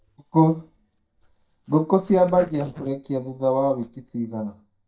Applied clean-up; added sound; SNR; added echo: neural mask model DeepFilterNet 3.